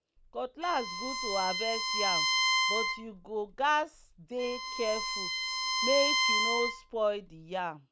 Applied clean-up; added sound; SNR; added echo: none; Bowed string instrument; -2 dB; none.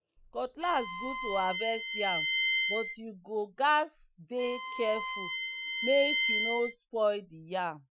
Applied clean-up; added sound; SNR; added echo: classical method Wiener filter.